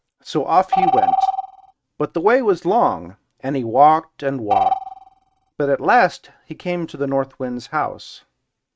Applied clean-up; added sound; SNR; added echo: neural mask model RNNoise.